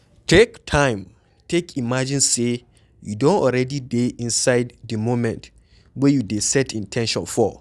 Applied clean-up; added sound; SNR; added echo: none; none; none; none.